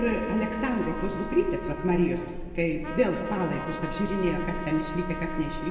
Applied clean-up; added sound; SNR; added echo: none; Trumpet; 11 dB; reverberation time 1.7 s.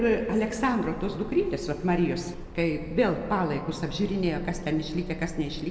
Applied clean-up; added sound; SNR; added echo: none; none; none; none.